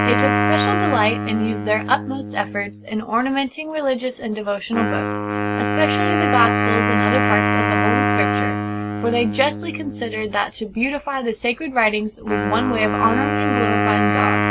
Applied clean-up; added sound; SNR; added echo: none; Wind instrument, woodwind instrument; -1 dB; none.